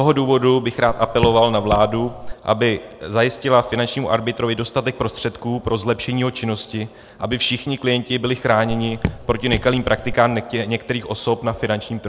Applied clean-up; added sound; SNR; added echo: none; Raindrop / Drip; 8 dB; none.